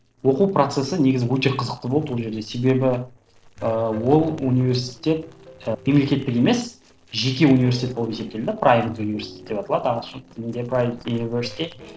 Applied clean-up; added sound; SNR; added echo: neural separator model SepFormer DNS4.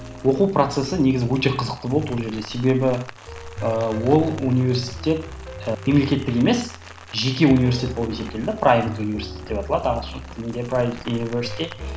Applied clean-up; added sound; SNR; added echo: none; Rain; 19 dB; none.